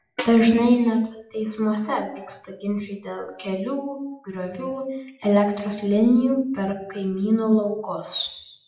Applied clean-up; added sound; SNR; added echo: classical method WPE with log-MMSE.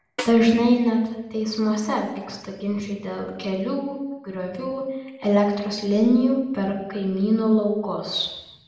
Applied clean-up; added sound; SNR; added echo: none; Snare drum; 14 dB; reverberation time 0.9 s.